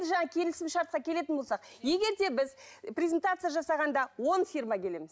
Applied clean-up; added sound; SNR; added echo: none; none; none; none.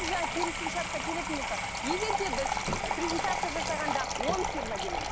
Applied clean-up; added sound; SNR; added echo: none; Sink (filling or washing) / Water tap, faucet; -3 dB; none.